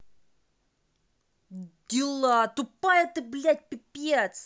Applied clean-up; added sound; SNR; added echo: none; none; none; none.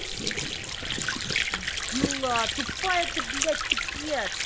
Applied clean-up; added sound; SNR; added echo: none; Sink (filling or washing) / Water; -3 dB; none.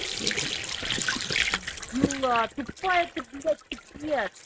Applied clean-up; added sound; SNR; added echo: neural mask model RNNoise.